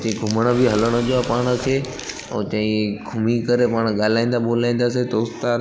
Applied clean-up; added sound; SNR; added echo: none; Tools; 18 dB; none.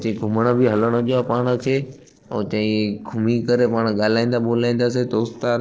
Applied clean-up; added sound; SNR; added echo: neural separator model SepFormer DNS4.